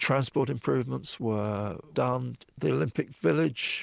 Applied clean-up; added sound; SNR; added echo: none; none; none; none.